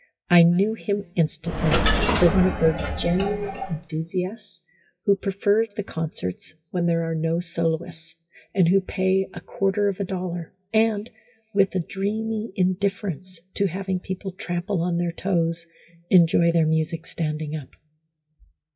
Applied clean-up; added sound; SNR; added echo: classical method WPE with log-MMSE.